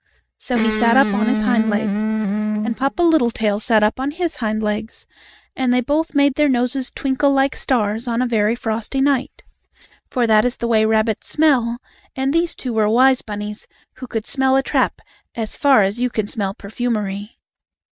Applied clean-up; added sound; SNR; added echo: neural mask model RNNoise.